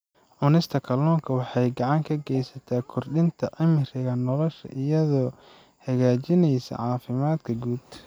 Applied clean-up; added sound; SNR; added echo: none; none; none; none.